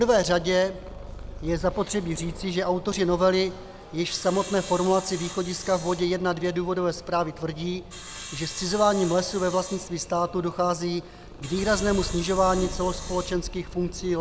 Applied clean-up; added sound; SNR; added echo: none; Sawing + Purr; 13 dB; none.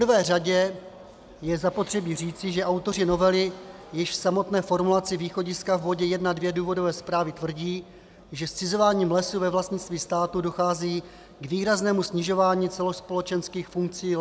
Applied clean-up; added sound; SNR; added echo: none; none; none; none.